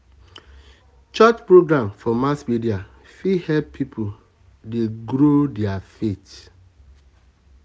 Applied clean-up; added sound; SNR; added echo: none; none; none; none.